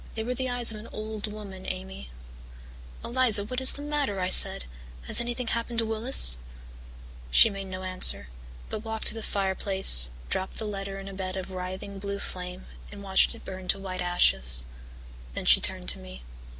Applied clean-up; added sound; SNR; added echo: none; none; none; none.